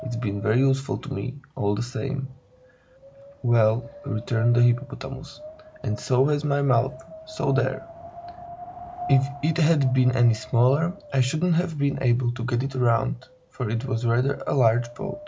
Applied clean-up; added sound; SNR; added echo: none; Wind; 18 dB; none.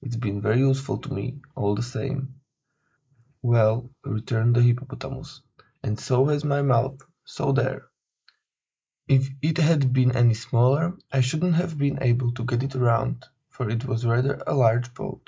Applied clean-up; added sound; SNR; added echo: neural mask model Resemble Enhance denoiser.